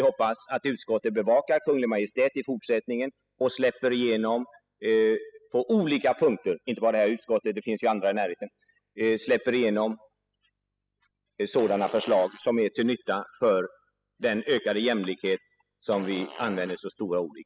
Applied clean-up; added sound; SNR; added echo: classical method spectral subtraction.